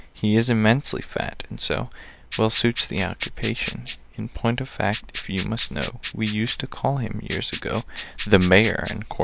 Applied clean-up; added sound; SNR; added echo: neural mask model Resemble Enhance denoiser.